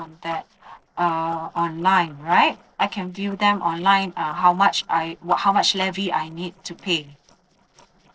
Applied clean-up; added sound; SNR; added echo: neural separator model SepFormer DNS4.